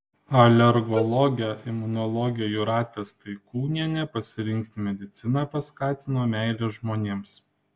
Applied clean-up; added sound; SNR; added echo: none; Wind instrument, woodwind instrument; 7 dB; none.